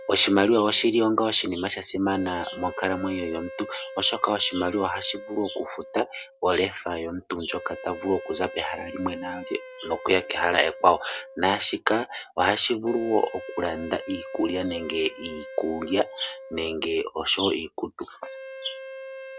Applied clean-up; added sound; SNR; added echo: none; Wind instrument, woodwind instrument; 15 dB; none.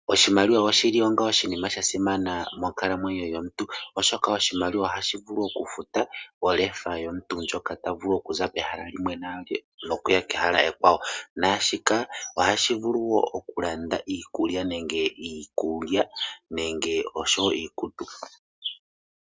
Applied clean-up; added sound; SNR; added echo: none; none; none; none.